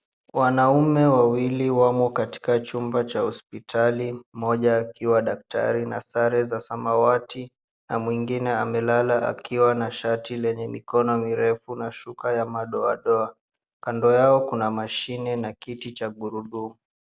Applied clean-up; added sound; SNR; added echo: none; none; none; none.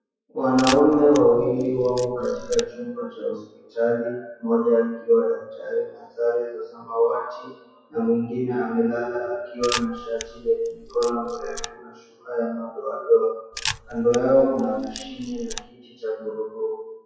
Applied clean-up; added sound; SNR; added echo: classical method WPE with log-MMSE.